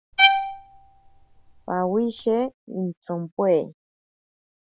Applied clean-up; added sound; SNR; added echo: none; Bowed string instrument; -2 dB; none.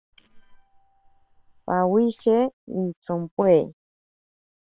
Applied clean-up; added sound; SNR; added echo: neural separator model SepFormer WHAM!.